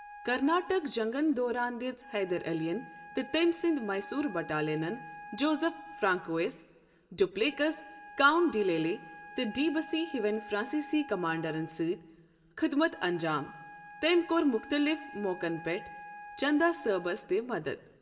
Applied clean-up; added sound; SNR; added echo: none; Wind instrument, woodwind instrument; 17 dB; reverberation time 0.7 s.